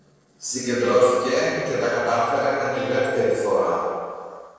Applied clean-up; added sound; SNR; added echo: neural separator model SepFormer DNS4.